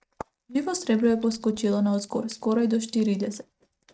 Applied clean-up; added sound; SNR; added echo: neural mask model RNNoise.